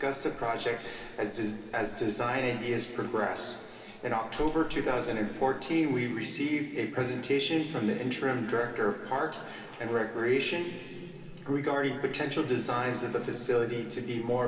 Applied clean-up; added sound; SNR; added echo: none; Dog; 17 dB; reverberation time 2.5 s.